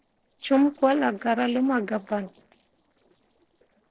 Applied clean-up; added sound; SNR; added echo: neural separator model SepFormer DNS4.